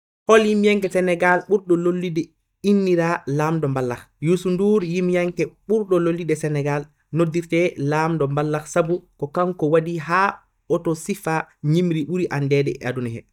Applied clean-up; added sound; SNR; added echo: neural mask model DeepFilterNet 3.